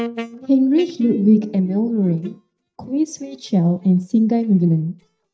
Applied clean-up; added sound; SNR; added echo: neural mask model DeepFilterNet 3.